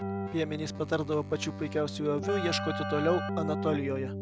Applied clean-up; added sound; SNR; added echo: none; Keyboard (musical); 4 dB; none.